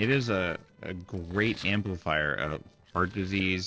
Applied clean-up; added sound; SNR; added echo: neural separator model SepFormer DNS4.